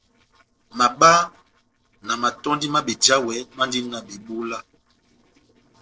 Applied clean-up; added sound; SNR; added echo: neural separator model SepFormer DNS4.